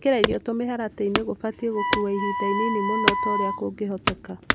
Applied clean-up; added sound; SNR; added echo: none; Wood / Domestic sounds, home sounds + Wind instrument, woodwind instrument; 0 dB; none.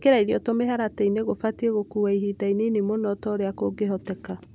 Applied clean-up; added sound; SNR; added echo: none; none; none; none.